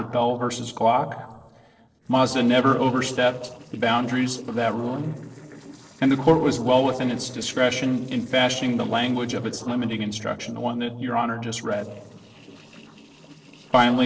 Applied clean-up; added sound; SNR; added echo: neural separator model SepFormer DNS4.